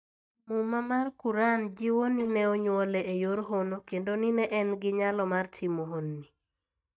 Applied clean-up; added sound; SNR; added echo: neural mask model DeepFilterNet 3.